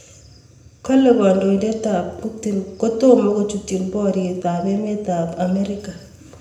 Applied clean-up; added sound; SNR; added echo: none; none; none; reverberation time 0.8 s.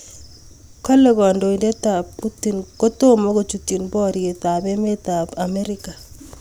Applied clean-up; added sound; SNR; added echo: none; none; none; none.